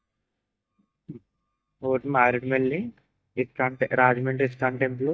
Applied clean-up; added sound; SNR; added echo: neural mask model DeepFilterNet 3.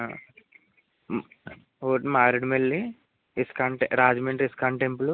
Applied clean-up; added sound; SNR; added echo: none; none; none; none.